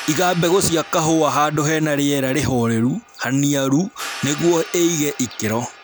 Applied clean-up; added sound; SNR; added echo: none; Hi-hat; 17 dB; none.